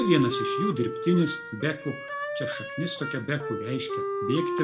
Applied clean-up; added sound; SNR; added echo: none; Wind instrument, woodwind instrument; 3 dB; reverberation time 0.6 s.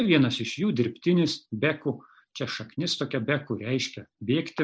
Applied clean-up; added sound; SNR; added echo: none; none; none; none.